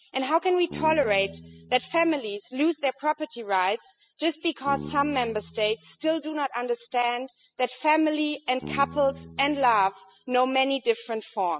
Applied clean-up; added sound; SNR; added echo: classical method spectral subtraction.